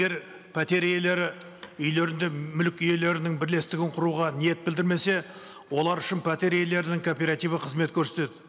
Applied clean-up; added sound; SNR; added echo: none; none; none; none.